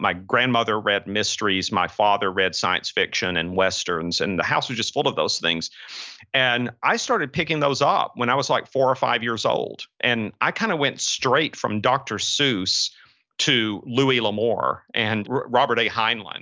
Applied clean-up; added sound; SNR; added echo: none; none; none; none.